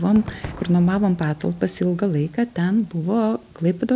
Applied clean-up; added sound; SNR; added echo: none; Crowd / Cheering / Fireworks; 20 dB; none.